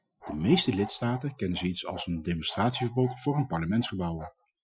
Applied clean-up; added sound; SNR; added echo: classical method Wiener filter.